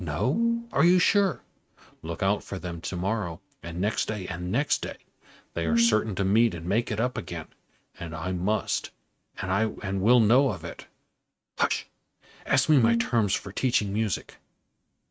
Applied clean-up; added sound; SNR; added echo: neural mask model RNNoise.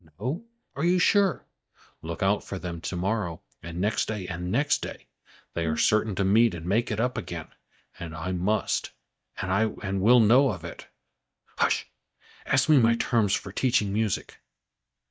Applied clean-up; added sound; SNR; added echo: neural mask model DeepFilterNet 3.